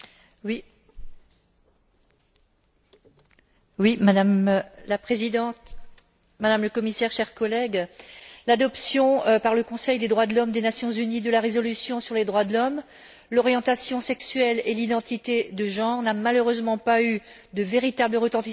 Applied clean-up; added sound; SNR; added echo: none; none; none; none.